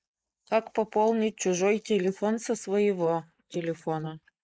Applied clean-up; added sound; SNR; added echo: neural mask model Resemble Enhance denoiser.